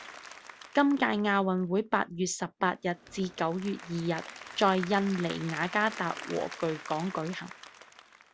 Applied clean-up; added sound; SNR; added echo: none; Applause / Crowd; 16 dB; none.